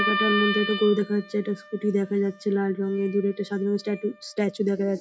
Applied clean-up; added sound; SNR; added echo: classical method log-MMSE.